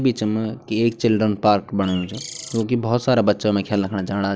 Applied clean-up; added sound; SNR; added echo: none; Bird; 15 dB; none.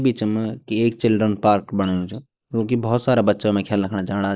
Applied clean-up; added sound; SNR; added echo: neural mask model Resemble Enhance denoiser.